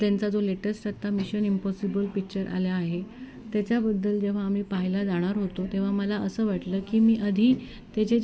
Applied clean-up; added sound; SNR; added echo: none; none; none; none.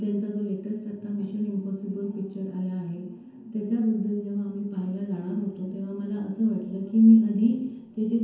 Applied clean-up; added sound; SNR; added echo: none; none; none; reverberation time 0.9 s.